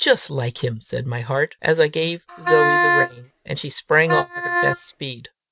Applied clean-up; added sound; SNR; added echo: neural mask model RNNoise.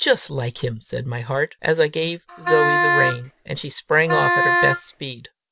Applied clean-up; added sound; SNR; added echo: none; Wind instrument, woodwind instrument; -2 dB; none.